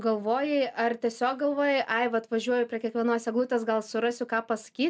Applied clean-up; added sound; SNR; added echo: none; none; none; none.